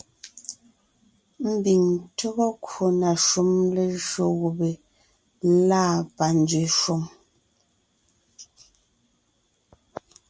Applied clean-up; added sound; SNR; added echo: none; none; none; none.